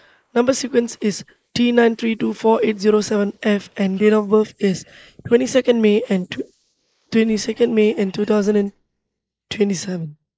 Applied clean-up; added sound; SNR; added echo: neural mask model Resemble Enhance denoiser.